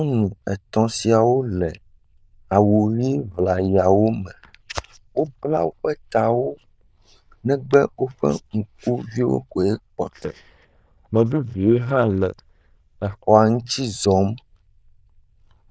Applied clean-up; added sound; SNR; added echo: neural diffusion model UNIVERSE++.